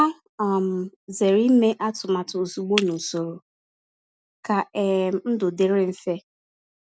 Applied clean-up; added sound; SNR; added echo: none; Shatter; 15 dB; none.